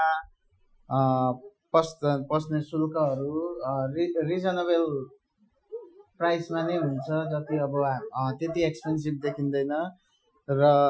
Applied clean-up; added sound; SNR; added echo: classical method Wiener filter.